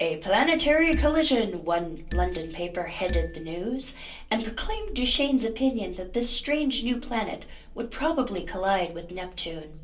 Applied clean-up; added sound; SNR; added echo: none; Marimba, xylophone; 3 dB; reverberation time 0.3 s.